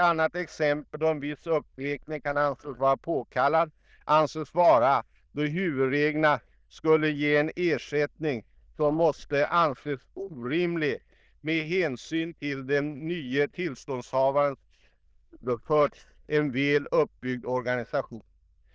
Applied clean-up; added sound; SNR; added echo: neural diffusion model UNIVERSE++.